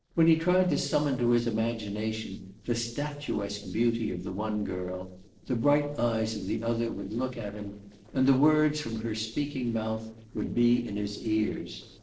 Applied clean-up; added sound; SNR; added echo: neural separator model SepFormer DNS4.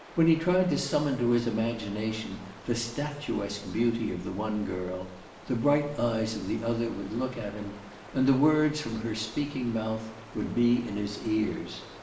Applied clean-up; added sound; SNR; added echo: none; Stream; 19 dB; reverberation time 1.0 s.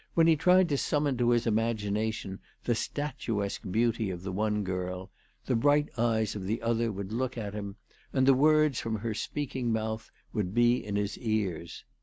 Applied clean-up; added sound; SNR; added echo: none; none; none; none.